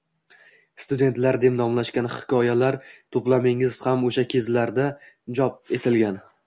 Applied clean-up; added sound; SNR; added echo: none; none; none; none.